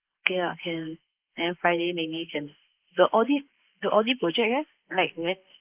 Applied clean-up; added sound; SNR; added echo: neural mask model Resemble Enhance denoiser.